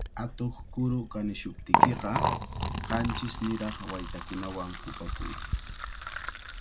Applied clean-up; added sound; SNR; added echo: none; Liquid; -3 dB; none.